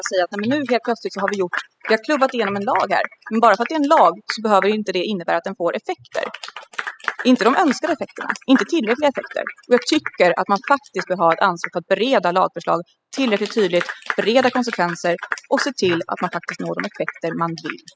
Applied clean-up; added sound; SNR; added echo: classical method spectral subtraction.